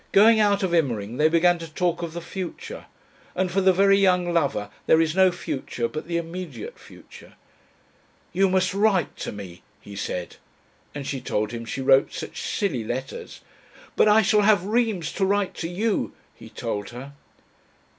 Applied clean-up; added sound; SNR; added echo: none; none; none; none.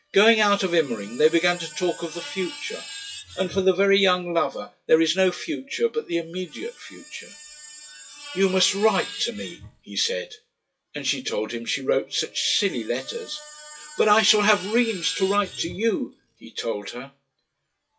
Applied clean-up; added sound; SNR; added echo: classical method WPE with log-MMSE.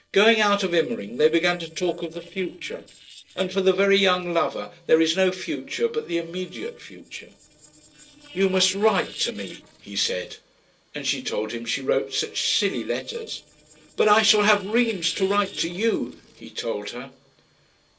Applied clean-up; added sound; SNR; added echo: neural separator model SepFormer DNS4.